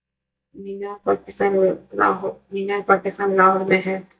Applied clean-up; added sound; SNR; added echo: neural mask model DeepFilterNet 3.